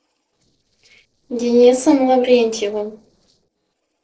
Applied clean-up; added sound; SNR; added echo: neural separator model SepFormer DNS4.